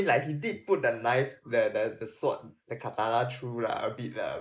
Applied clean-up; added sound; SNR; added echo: neural mask model Resemble Enhance denoiser.